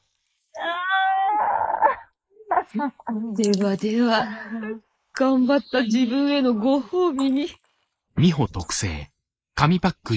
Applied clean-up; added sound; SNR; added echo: neural mask model Resemble Enhance denoiser.